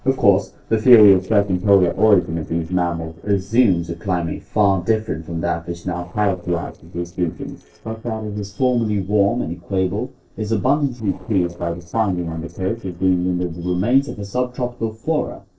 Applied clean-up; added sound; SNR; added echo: neural separator model SepFormer DNS4.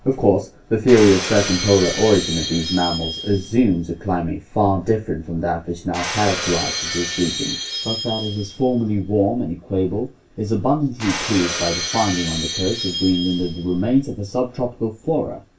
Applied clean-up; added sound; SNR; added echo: none; Shatter; 9 dB; reverberation time 0.2 s.